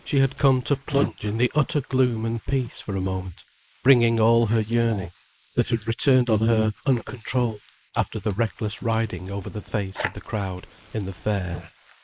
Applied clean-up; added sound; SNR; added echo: neural mask model Resemble Enhance denoiser.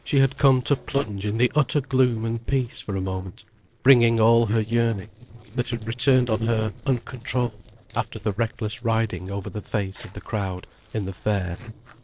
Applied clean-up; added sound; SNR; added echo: neural separator model SepFormer DNS4.